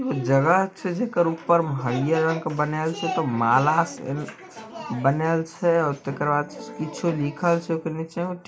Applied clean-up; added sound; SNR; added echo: none; Guitar; 19 dB; none.